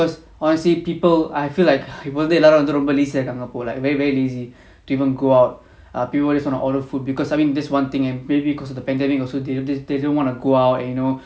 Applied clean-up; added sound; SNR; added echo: none; none; none; none.